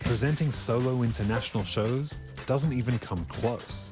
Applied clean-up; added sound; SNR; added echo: none; Bowed string instrument + Bathtub (filling or washing) / Splash, splatter; 16 dB; none.